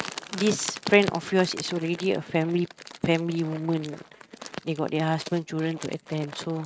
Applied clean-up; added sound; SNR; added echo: neural mask model RNNoise.